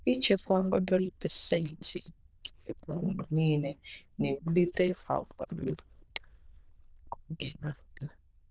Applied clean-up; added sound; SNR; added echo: neural diffusion model UNIVERSE++.